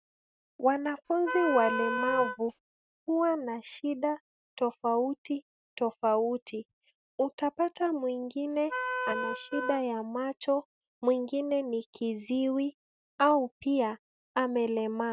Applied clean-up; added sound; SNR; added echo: neural mask model RNNoise.